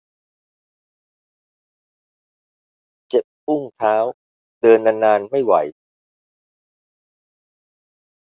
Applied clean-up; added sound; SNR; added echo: none; none; none; none.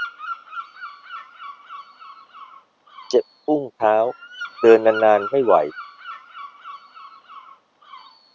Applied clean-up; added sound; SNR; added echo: none; Bird vocalization, bird call, bird song; 14 dB; none.